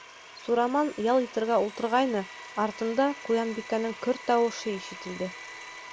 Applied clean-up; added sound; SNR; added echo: none; Domestic sounds, home sounds; 15 dB; none.